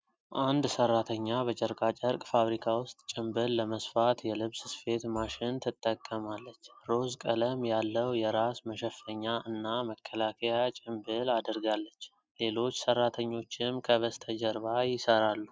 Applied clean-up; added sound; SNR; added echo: neural mask model RNNoise.